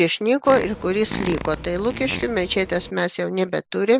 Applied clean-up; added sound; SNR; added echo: none; Fart + Bus; 11 dB; none.